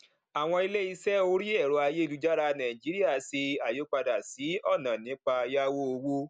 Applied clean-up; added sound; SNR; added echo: none; none; none; none.